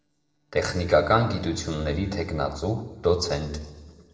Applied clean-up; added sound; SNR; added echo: neural separator model SepFormer DNS4.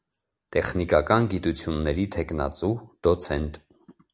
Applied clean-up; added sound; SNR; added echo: none; none; none; none.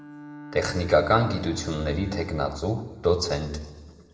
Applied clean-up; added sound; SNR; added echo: none; Bowed string instrument; 17 dB; reverberation time 1.6 s.